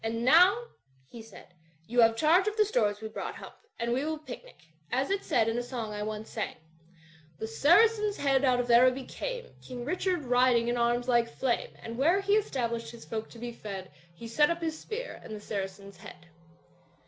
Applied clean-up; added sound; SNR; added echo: none; none; none; none.